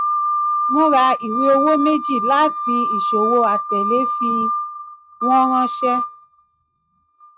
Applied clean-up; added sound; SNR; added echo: neural mask model RNNoise.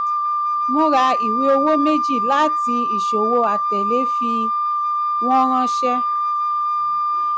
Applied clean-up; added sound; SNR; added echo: none; Wind instrument, woodwind instrument; -2 dB; none.